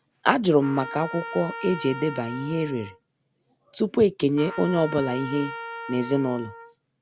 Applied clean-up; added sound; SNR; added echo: none; Trumpet; 12 dB; none.